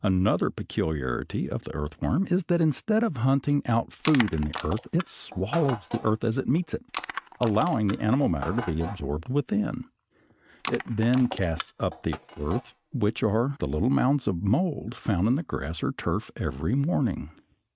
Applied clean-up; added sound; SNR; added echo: neural mask model RNNoise.